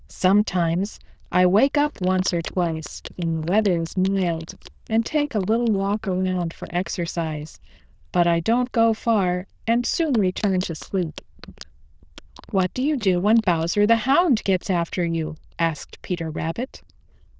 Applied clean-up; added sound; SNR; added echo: neural diffusion model UNIVERSE++.